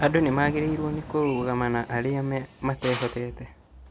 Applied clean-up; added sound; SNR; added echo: none; Thunder / Rain + Drill; 12 dB; none.